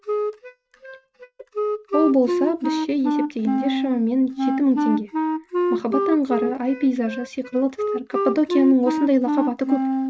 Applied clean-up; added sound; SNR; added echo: neural mask model RNNoise.